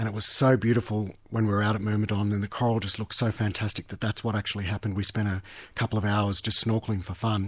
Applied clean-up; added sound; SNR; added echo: none; none; none; none.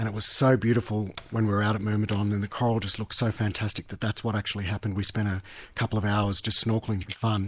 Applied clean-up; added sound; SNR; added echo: neural mask model Resemble Enhance denoiser.